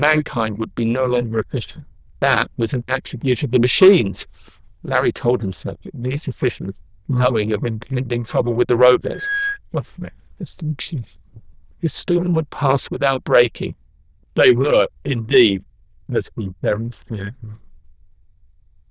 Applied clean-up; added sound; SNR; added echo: neural diffusion model UNIVERSE++.